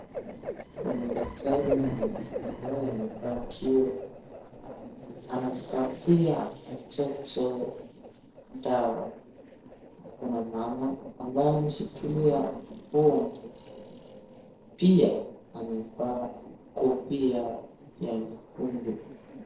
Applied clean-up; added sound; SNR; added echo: neural separator model SepFormer DNS4.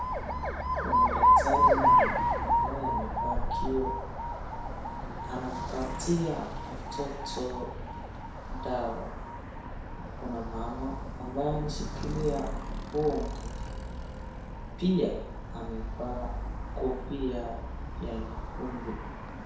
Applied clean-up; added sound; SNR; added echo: none; Alarm; -5 dB; reverberation time 0.7 s.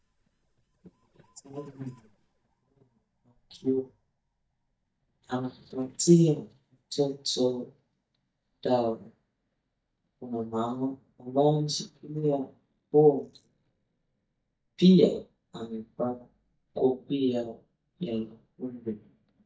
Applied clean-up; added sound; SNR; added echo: neural mask model DeepFilterNet 3.